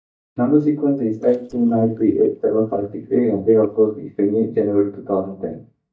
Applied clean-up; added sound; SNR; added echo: neural mask model DeepFilterNet 3.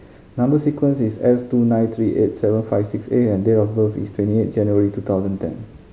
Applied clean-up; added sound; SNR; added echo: none; none; none; none.